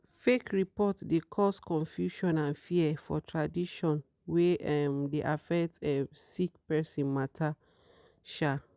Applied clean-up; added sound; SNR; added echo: none; none; none; none.